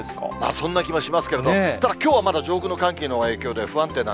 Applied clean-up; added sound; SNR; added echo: none; none; none; none.